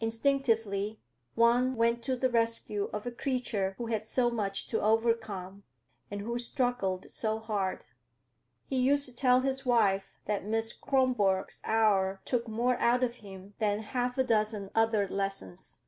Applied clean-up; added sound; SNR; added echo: none; none; none; none.